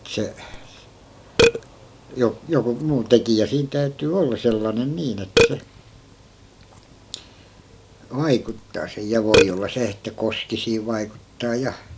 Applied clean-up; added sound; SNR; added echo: none; Burping, eructation; 3 dB; none.